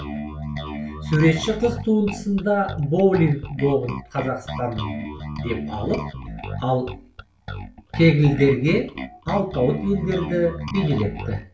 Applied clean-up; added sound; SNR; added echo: none; Bass guitar; 9 dB; reverberation time 0.3 s.